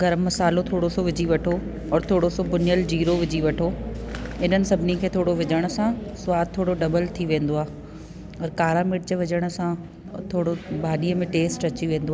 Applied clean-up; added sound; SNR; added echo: none; none; none; none.